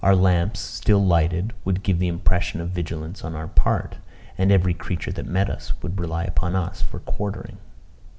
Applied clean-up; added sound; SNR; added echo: none; none; none; none.